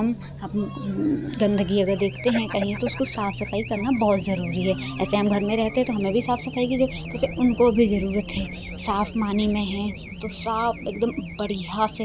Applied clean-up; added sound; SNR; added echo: none; Race car, auto racing / Alarm; 10 dB; none.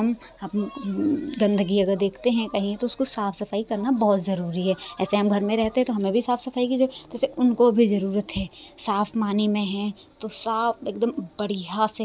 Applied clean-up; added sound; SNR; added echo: none; none; none; none.